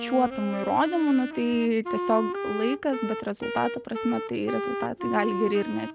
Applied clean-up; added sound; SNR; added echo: none; Wind instrument, woodwind instrument; 6 dB; none.